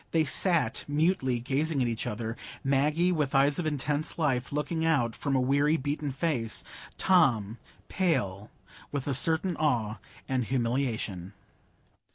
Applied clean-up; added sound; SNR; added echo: none; none; none; none.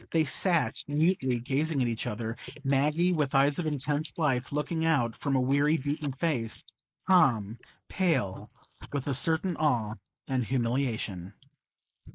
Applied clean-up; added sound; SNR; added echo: neural mask model Resemble Enhance denoiser.